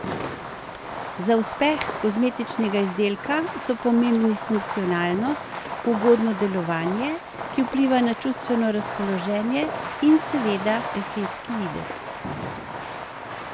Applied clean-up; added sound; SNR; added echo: none; Fireworks; 8 dB; none.